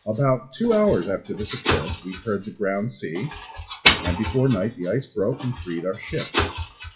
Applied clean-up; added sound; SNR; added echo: classical method WPE with log-MMSE.